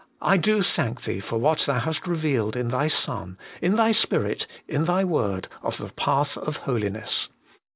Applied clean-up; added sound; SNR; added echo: none; none; none; none.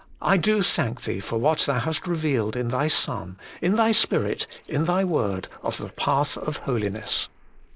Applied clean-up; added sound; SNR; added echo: neural mask model Resemble Enhance denoiser.